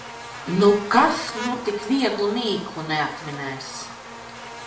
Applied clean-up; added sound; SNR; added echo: none; Buzz; 12 dB; reverberation time 0.6 s.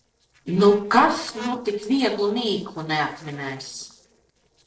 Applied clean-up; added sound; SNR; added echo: neural separator model SepFormer DNS4.